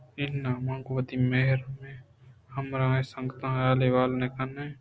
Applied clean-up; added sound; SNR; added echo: none; none; none; none.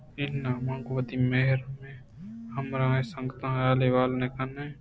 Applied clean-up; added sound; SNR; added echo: none; Telephone; 17 dB; none.